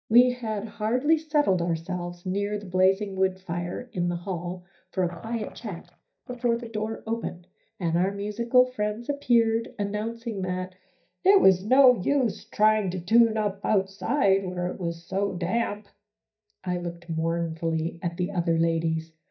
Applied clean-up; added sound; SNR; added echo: neural mask model DeepFilterNet 3.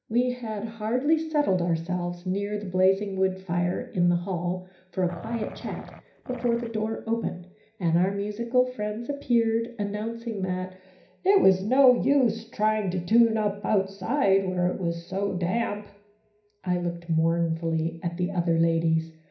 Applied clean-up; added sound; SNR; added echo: none; Growling; 15 dB; reverberation time 0.5 s.